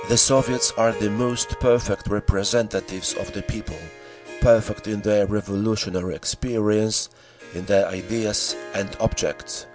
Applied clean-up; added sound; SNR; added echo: none; Harp; 16 dB; none.